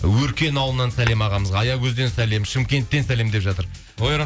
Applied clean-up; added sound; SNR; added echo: none; Tap / Hammer / Glass; 17 dB; none.